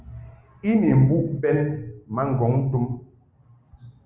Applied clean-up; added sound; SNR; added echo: none; none; none; none.